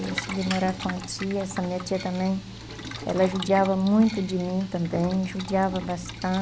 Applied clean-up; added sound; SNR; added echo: none; Boiling; 12 dB; none.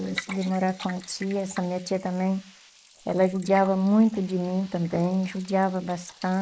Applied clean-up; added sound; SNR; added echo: neural mask model Resemble Enhance denoiser.